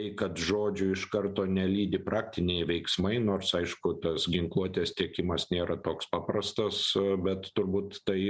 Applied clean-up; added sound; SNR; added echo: none; none; none; none.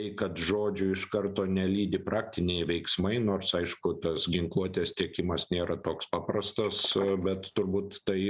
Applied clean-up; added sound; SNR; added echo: neural mask model Resemble Enhance denoiser.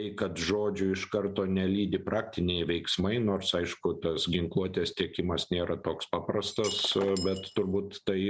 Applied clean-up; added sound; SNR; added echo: none; Shatter; 11 dB; none.